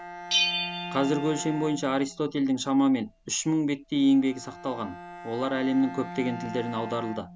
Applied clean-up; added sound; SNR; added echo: none; Bell + Bowed string instrument; 9 dB; none.